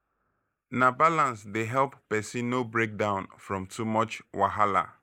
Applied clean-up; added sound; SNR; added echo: neural mask model Resemble Enhance denoiser.